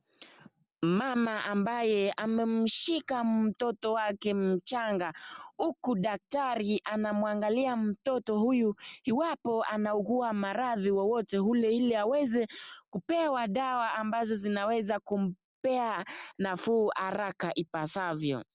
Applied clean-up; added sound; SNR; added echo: none; none; none; none.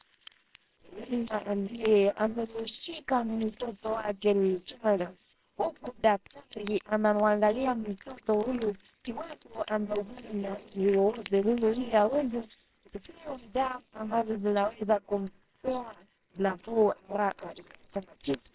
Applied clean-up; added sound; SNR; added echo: neural separator model SepFormer WHAMR!.